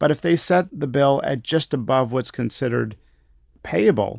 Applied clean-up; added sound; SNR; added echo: none; none; none; none.